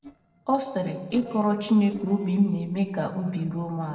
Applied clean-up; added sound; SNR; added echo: neural separator model SepFormer DNS4.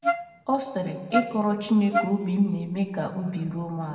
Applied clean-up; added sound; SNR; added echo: none; Wind instrument, woodwind instrument; 3 dB; reverberation time 1.6 s.